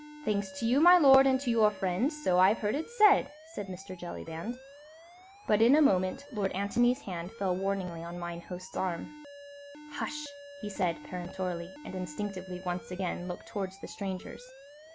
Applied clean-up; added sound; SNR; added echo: none; Alarm; 18 dB; none.